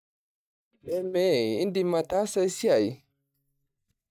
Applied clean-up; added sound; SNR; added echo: neural mask model DeepFilterNet 3.